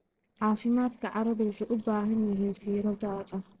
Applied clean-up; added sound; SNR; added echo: neural separator model SepFormer DNS4.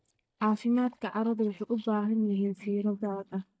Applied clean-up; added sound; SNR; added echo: neural mask model DeepFilterNet 3.